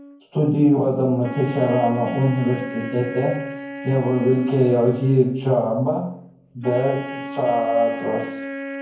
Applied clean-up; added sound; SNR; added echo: none; Wind instrument, woodwind instrument; 12 dB; reverberation time 0.9 s.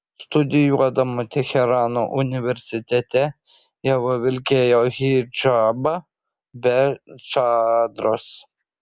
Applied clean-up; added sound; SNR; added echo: none; none; none; none.